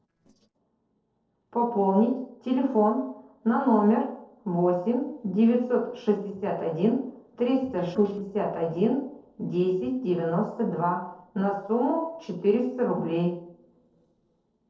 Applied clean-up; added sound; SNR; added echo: neural separator model SepFormer DNS4.